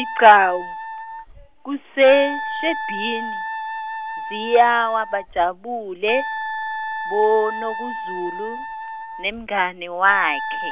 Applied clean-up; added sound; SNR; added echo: none; Wind instrument, woodwind instrument; 8 dB; none.